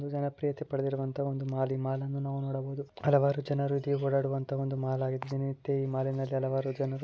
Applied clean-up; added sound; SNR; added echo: none; none; none; none.